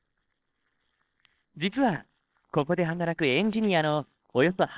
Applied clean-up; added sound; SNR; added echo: neural separator model SepFormer WHAMR!.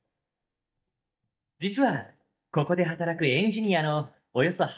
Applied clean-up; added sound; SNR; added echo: neural mask model DeepFilterNet 3.